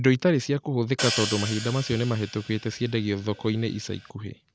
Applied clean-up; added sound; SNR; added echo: none; Hi-hat; 9 dB; none.